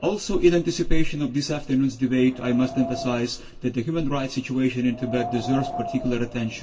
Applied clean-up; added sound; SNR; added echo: none; Wind; 14 dB; reverberation time 0.2 s.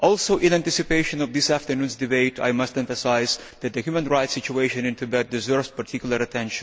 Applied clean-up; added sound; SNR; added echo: none; none; none; none.